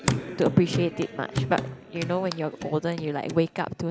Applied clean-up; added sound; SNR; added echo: none; Hands / Wood; 6 dB; none.